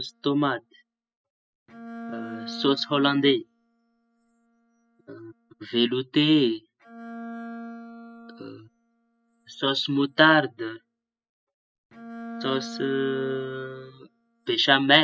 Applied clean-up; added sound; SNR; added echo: classical method spectral subtraction.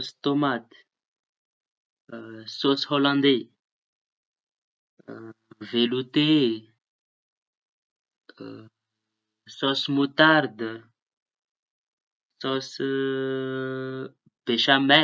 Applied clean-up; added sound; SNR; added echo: none; none; none; none.